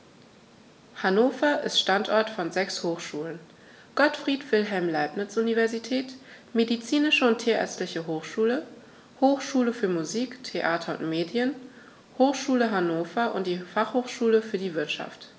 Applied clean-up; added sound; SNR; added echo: none; none; none; none.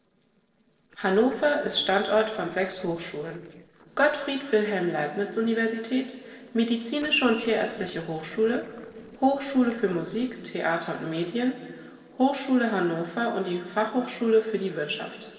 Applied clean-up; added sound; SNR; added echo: neural separator model SepFormer DNS4.